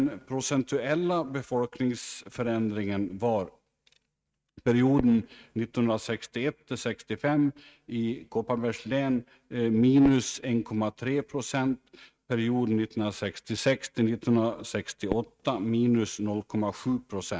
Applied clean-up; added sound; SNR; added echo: neural mask model RNNoise.